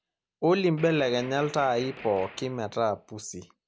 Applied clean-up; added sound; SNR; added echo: none; Gunshot, gunfire; 18 dB; none.